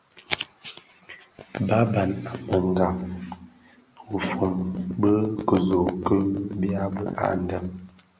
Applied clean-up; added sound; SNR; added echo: none; none; none; none.